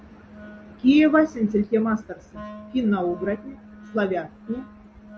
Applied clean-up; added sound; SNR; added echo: none; Wind instrument, woodwind instrument; 20 dB; none.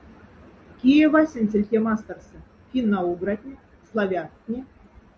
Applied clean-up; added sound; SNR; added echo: none; none; none; none.